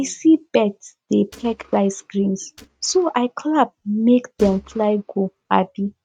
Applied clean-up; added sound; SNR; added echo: neural mask model RNNoise.